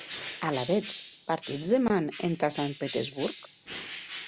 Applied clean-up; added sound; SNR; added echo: none; Bird; 9 dB; none.